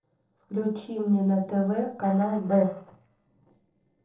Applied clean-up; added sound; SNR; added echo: neural separator model SepFormer DNS4.